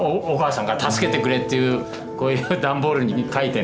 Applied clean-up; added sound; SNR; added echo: none; none; none; none.